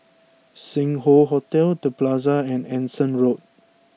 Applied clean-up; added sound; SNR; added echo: none; none; none; none.